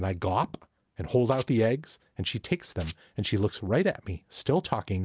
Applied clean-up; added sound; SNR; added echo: none; Domestic sounds, home sounds; 19 dB; none.